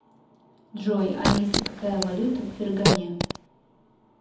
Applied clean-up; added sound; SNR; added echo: none; Fart; -1 dB; reverberation time 1.0 s.